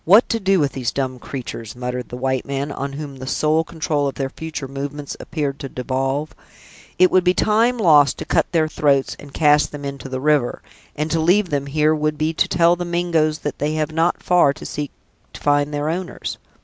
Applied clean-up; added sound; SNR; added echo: none; none; none; none.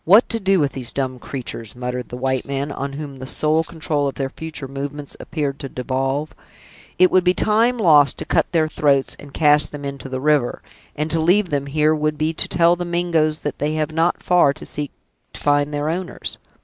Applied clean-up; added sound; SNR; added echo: neural mask model Resemble Enhance denoiser.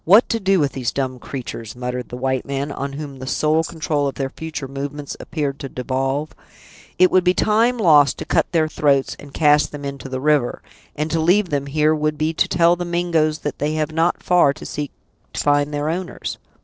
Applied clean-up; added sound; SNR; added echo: neural separator model SepFormer DNS4.